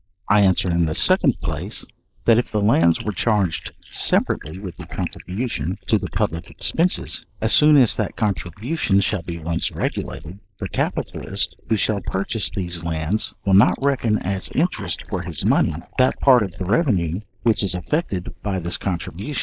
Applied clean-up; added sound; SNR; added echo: neural mask model Resemble Enhance denoiser.